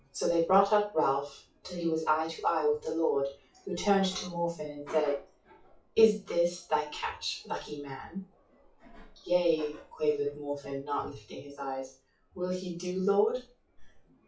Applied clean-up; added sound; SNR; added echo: classical method WPE with log-MMSE.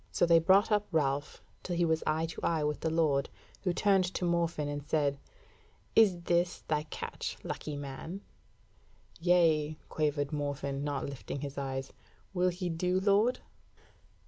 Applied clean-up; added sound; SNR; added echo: none; none; none; none.